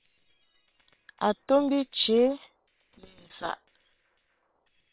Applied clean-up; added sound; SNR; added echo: neural separator model SepFormer WHAM!.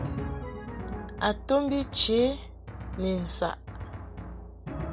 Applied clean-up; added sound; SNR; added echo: none; Drum; 6 dB; none.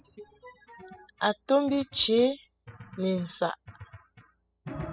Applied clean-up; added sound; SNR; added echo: classical method spectral subtraction.